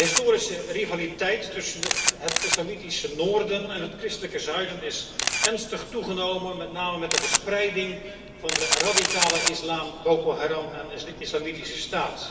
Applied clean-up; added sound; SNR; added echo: none; Camera; 2 dB; reverberation time 2.4 s.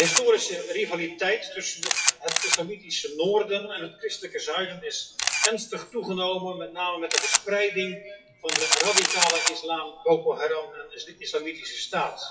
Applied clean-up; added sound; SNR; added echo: classical method WPE with log-MMSE.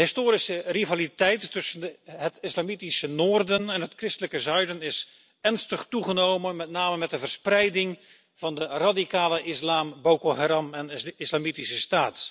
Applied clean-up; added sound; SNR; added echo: none; none; none; none.